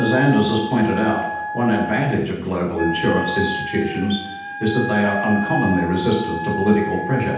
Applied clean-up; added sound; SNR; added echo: none; Wind instrument, woodwind instrument; 7 dB; reverberation time 0.8 s.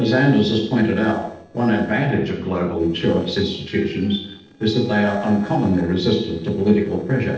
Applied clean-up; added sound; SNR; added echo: neural separator model SepFormer DNS4.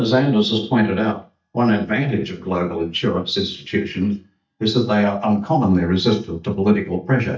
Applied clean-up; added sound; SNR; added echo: neural mask model DeepFilterNet 3.